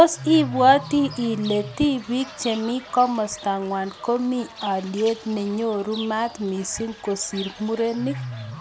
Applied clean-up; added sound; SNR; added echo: none; Bird / Fowl; 14 dB; none.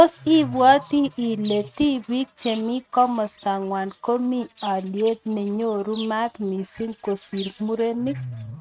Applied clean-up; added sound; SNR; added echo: neural mask model RNNoise.